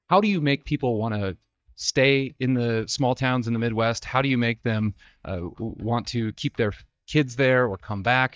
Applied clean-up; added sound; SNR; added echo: neural mask model DeepFilterNet 3.